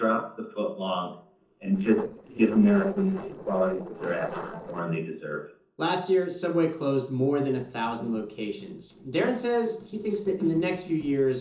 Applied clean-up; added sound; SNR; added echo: neural separator model SepFormer DNS4.